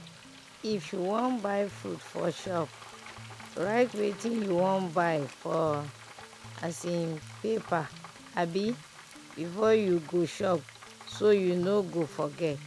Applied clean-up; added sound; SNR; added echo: none; Frying (food) + Guitar; 17 dB; none.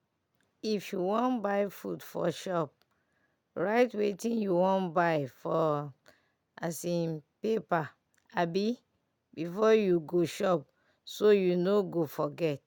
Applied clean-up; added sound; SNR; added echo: none; none; none; none.